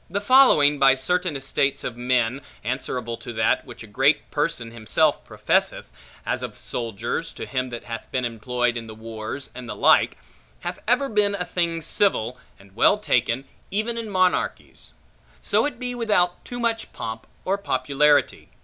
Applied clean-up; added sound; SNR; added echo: none; none; none; none.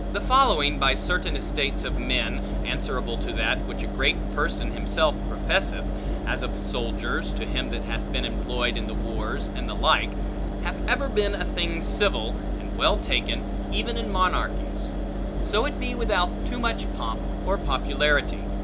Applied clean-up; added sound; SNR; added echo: none; Engine; 0 dB; none.